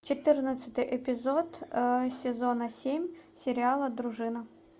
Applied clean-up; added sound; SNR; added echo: none; none; none; none.